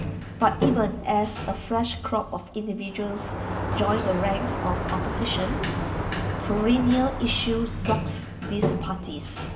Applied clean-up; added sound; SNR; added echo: none; Sliding door; 3 dB; reverberation time 2.6 s.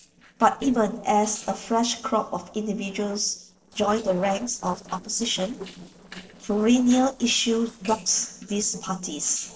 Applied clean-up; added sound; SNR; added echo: neural separator model SepFormer DNS4.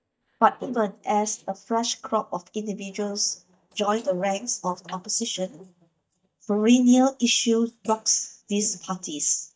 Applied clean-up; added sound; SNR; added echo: neural mask model DeepFilterNet 3.